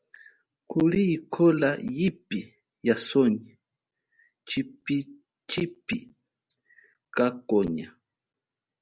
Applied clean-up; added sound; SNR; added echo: none; none; none; none.